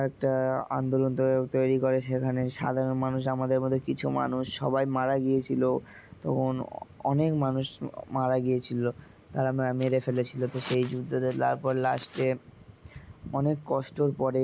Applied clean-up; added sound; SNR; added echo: none; none; none; none.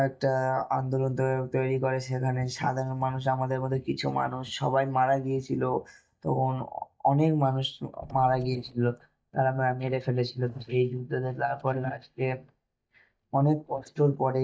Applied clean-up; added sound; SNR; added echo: neural mask model DeepFilterNet 3.